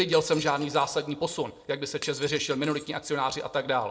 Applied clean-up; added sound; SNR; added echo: neural separator model SepFormer DNS4.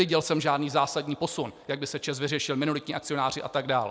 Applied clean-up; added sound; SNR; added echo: none; none; none; none.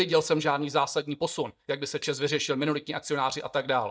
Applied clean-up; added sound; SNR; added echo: neural mask model DeepFilterNet 3.